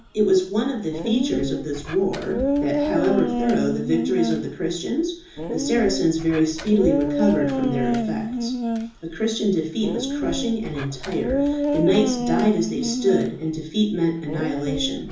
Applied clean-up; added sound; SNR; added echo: none; Dog; 3 dB; reverberation time 0.6 s.